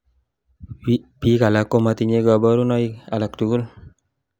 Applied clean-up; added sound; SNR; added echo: none; none; none; none.